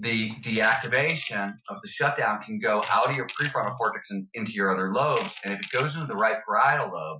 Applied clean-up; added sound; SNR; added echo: classical method Wiener filter.